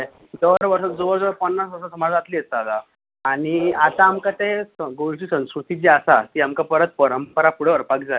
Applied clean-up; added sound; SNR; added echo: none; none; none; none.